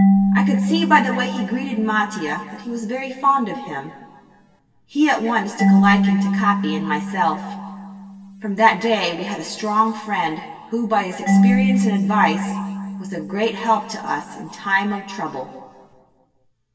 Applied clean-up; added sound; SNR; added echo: none; Marimba, xylophone / Wood; 0 dB; reverberation time 1.9 s.